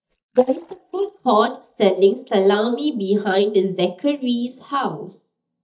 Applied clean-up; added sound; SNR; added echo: neural mask model DeepFilterNet 3.